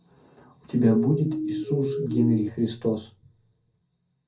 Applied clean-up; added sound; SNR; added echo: none; Siren; 2 dB; reverberation time 0.3 s.